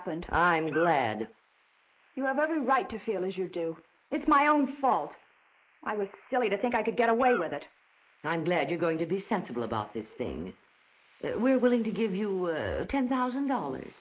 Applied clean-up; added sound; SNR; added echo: neural mask model Resemble Enhance denoiser.